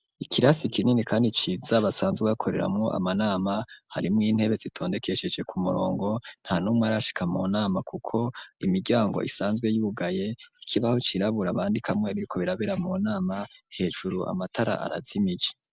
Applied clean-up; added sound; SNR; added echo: none; none; none; none.